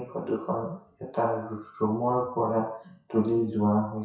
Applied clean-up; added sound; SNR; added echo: classical method WPE with log-MMSE.